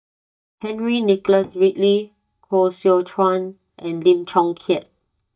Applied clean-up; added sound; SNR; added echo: neural mask model DeepFilterNet 3.